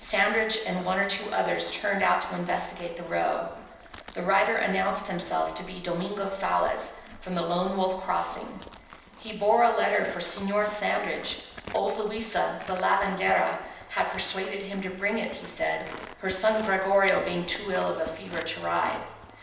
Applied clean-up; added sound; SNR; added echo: none; Livestock, farm animals, working animals; 19 dB; reverberation time 0.9 s.